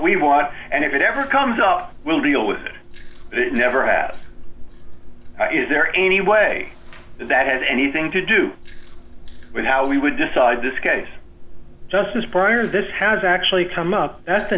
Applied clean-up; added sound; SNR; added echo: none; Chewing, mastication; 12 dB; none.